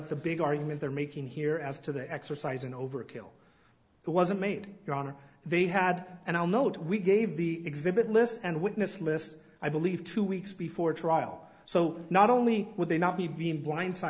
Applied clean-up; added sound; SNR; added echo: none; none; none; none.